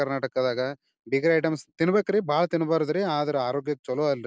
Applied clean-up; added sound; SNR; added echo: none; none; none; none.